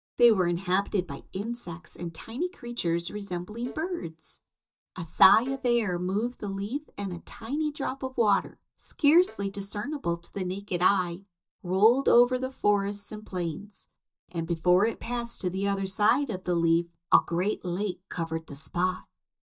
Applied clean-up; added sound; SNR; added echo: neural mask model DeepFilterNet 3.